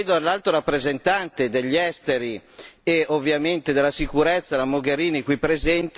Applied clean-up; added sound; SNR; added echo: none; none; none; none.